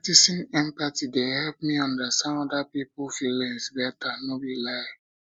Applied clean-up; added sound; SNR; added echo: none; none; none; none.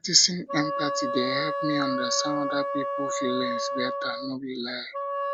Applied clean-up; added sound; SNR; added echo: none; Wind instrument, woodwind instrument; 2 dB; none.